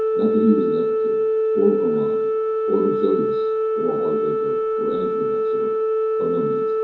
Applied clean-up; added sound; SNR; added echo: none; Organ; -5 dB; reverberation time 0.5 s.